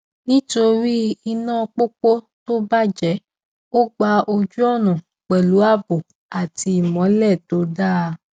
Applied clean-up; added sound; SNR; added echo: none; none; none; none.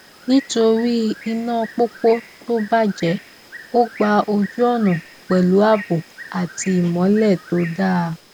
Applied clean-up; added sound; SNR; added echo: none; Bird; 20 dB; none.